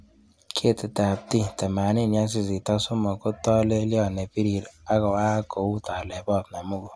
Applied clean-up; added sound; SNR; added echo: none; none; none; none.